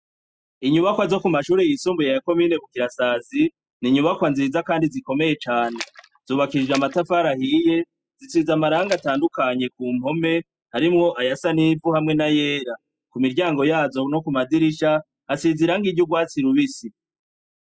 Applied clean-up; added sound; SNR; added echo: classical method spectral subtraction.